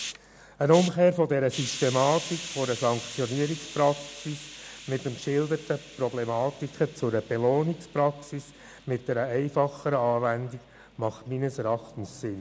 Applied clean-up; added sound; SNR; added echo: none; Hiss; 12 dB; none.